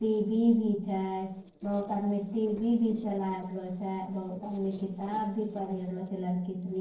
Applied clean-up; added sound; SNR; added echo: neural separator model SepFormer DNS4.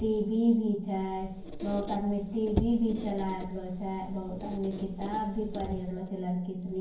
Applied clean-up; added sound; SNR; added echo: none; Squeak; 9 dB; reverberation time 0.9 s.